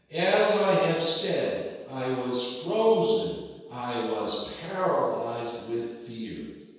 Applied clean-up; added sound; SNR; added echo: none; none; none; reverberation time 1.2 s.